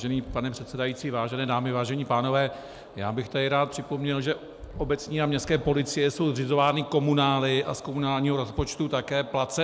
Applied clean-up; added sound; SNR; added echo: none; none; none; none.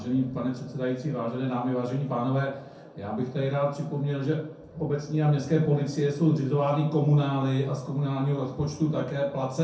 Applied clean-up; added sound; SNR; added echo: none; none; none; reverberation time 0.5 s.